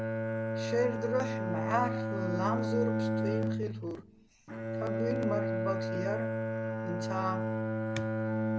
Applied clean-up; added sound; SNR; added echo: none; Bowed string instrument; -4 dB; none.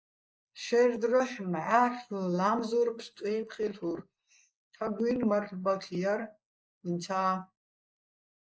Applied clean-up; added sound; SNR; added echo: neural mask model Resemble Enhance denoiser.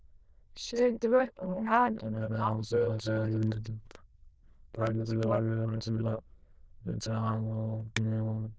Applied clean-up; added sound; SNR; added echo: neural diffusion model UNIVERSE++.